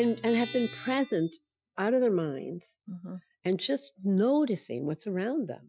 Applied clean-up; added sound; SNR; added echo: classical method Wiener filter.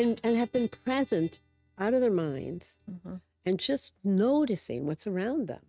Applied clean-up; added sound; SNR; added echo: neural mask model RNNoise.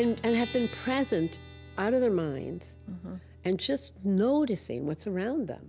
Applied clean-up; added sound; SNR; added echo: none; Guitar; 17 dB; none.